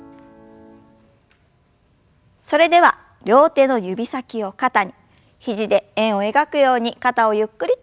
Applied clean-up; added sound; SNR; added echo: none; none; none; none.